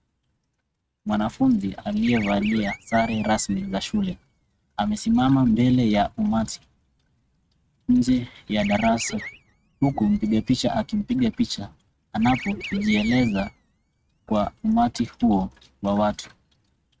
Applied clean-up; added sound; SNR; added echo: neural mask model RNNoise.